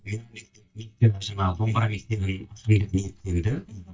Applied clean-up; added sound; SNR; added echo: neural mask model DeepFilterNet 3.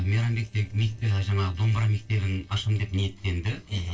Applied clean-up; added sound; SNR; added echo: neural separator model SepFormer DNS4.